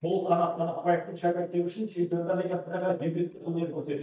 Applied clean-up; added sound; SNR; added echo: neural mask model DeepFilterNet 3.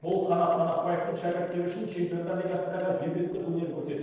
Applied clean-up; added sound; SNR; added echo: neural separator model SepFormer DNS4.